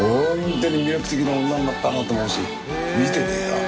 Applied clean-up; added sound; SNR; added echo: none; none; none; none.